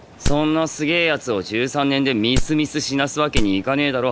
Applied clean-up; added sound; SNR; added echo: none; Wood; 4 dB; none.